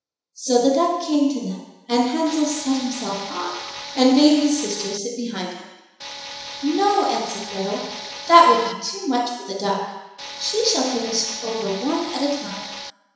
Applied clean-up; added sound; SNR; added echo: none; Tools; 12 dB; reverberation time 1.0 s.